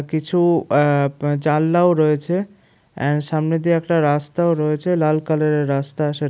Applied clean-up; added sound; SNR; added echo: none; none; none; none.